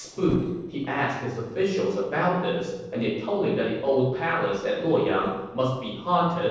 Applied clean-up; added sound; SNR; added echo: neural separator model SepFormer DNS4.